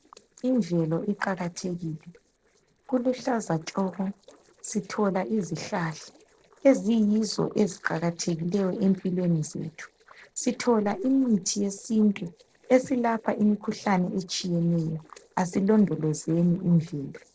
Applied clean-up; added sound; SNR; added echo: neural separator model SepFormer DNS4.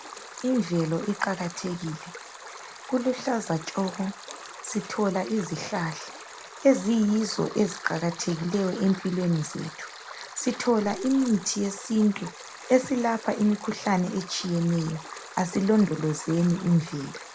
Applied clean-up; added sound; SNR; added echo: none; Stream; 15 dB; none.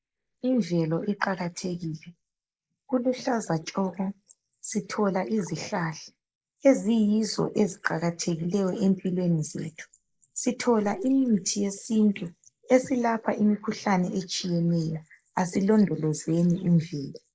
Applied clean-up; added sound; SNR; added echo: neural mask model Resemble Enhance denoiser.